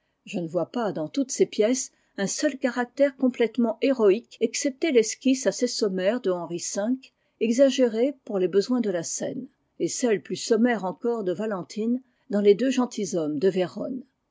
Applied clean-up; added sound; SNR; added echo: none; none; none; none.